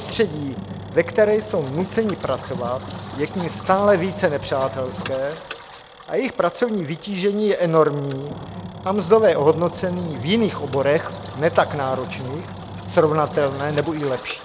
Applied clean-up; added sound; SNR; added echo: none; Engine; 12 dB; none.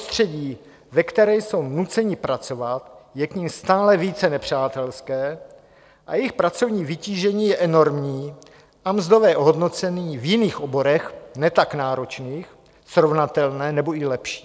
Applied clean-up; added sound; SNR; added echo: none; none; none; none.